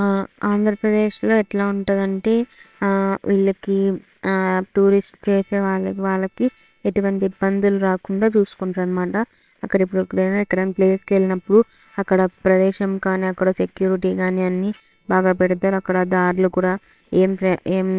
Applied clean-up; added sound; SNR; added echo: neural separator model SepFormer WHAMR!.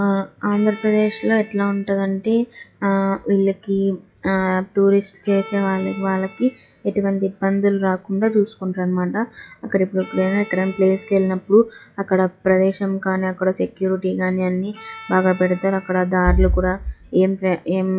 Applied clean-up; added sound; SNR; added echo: classical method WPE with log-MMSE.